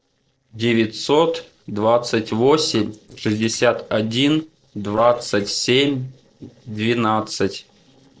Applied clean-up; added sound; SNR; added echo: neural separator model SepFormer DNS4.